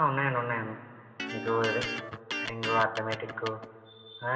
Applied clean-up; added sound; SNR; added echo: none; Electric guitar; 5 dB; reverberation time 2.1 s.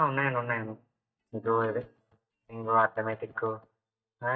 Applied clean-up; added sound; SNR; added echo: neural mask model DeepFilterNet 3.